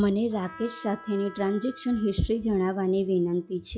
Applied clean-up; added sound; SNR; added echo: classical method log-MMSE.